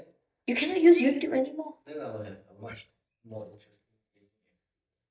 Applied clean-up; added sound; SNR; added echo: neural mask model DeepFilterNet 3.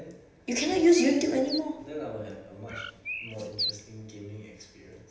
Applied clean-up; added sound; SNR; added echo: none; Bird; 10 dB; reverberation time 0.9 s.